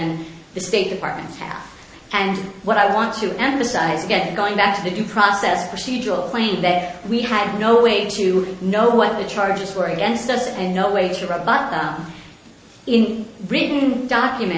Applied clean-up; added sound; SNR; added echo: none; none; none; none.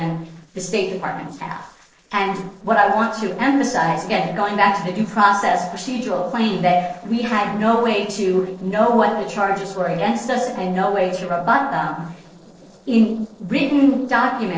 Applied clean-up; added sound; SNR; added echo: neural separator model SepFormer DNS4.